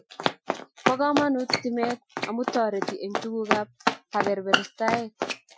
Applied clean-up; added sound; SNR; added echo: classical method Wiener filter.